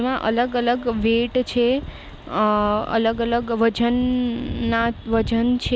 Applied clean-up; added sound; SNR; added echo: none; none; none; none.